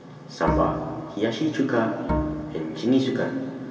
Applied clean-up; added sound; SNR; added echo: none; Bowed string instrument; 5 dB; reverberation time 2.4 s.